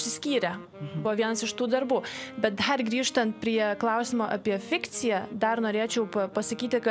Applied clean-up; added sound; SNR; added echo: none; Wind instrument, woodwind instrument; 18 dB; none.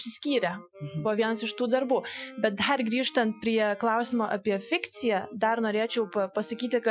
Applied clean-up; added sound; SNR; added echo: classical method Wiener filter.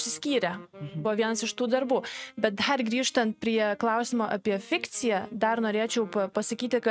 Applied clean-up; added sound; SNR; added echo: neural mask model RNNoise.